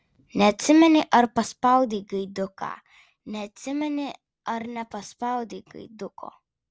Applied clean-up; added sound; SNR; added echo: none; none; none; none.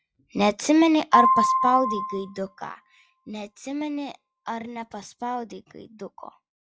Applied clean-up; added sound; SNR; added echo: classical method log-MMSE.